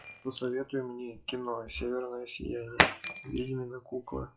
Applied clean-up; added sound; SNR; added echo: classical method WPE with log-MMSE.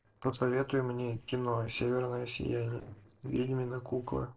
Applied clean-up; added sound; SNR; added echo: neural separator model SepFormer DNS4.